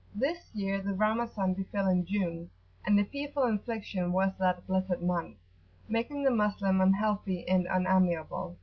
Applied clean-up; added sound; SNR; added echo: none; none; none; none.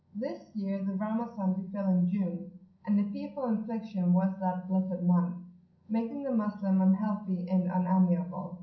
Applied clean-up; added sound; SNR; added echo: none; none; none; reverberation time 0.6 s.